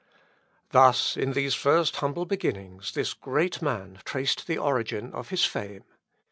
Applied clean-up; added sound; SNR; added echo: none; none; none; none.